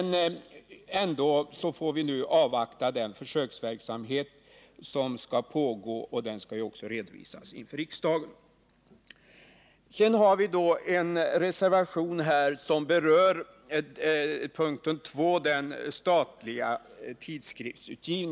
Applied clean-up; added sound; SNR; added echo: none; none; none; none.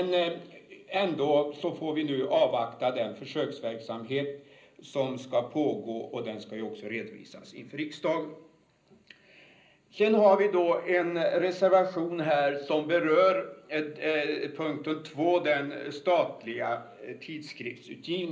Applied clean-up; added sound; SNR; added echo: none; none; none; reverberation time 0.5 s.